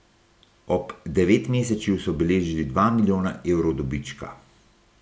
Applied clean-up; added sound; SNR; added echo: none; none; none; none.